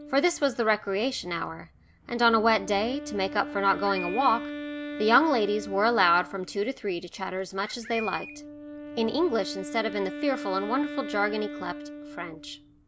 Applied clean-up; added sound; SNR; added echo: none; Wind instrument, woodwind instrument + Bird; 11 dB; none.